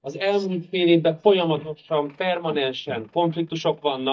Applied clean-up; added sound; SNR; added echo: neural mask model DeepFilterNet 3.